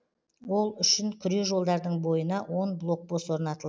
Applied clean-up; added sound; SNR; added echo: none; none; none; none.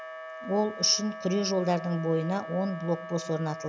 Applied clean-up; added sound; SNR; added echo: none; Wind instrument, woodwind instrument; 11 dB; none.